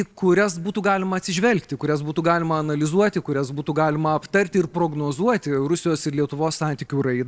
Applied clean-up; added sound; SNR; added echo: neural separator model SepFormer DNS4.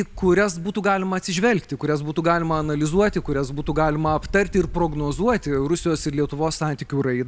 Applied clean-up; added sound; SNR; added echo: none; Wind; 15 dB; none.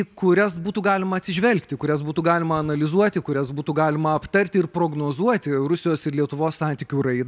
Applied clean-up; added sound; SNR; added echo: none; none; none; none.